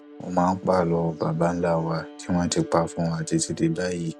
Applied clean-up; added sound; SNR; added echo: none; Bowed string instrument; 18 dB; none.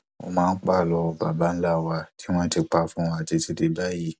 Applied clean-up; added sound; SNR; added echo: none; none; none; none.